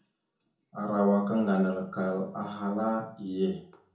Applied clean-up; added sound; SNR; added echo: none; none; none; reverberation time 0.5 s.